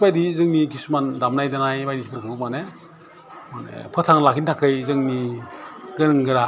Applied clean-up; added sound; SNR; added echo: none; none; none; none.